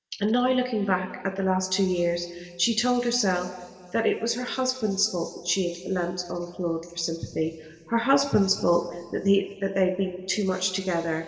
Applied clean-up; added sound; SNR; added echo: none; none; none; reverberation time 1.9 s.